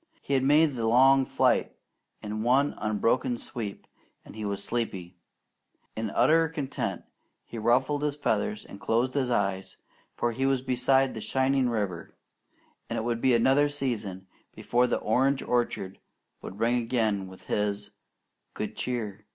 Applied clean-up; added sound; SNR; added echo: none; none; none; none.